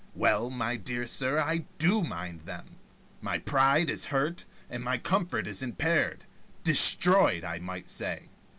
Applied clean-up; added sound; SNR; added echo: none; none; none; none.